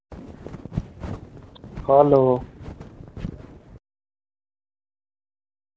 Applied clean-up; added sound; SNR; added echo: none; Wind; 11 dB; none.